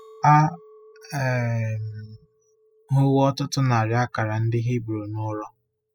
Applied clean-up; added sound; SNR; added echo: classical method spectral subtraction.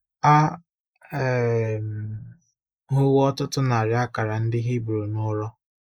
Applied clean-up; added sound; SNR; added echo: neural mask model Resemble Enhance denoiser.